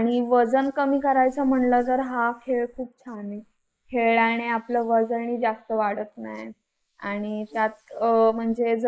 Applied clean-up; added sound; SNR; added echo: neural mask model Resemble Enhance denoiser.